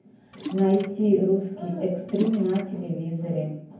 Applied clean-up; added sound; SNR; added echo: none; Splash, splatter; 17 dB; reverberation time 0.9 s.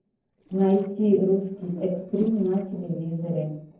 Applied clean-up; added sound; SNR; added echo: neural separator model SepFormer DNS4.